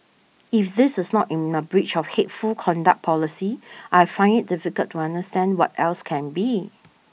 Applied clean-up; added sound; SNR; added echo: none; none; none; none.